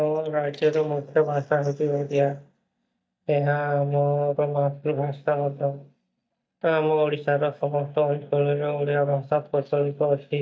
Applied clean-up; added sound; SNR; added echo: neural mask model DeepFilterNet 3.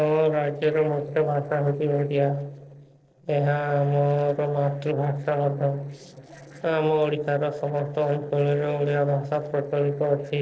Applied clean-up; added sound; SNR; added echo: neural separator model SepFormer DNS4.